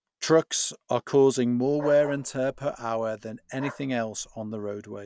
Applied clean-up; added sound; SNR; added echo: none; Bark; 17 dB; none.